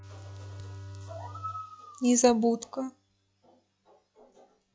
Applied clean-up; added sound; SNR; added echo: classical method log-MMSE.